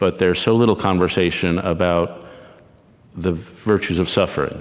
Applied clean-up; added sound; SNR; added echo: none; none; none; none.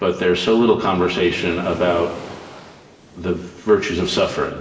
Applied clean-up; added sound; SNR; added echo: none; Waves, surf; 18 dB; reverberation time 0.8 s.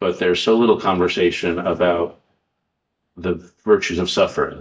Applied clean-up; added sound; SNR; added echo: neural mask model DeepFilterNet 3.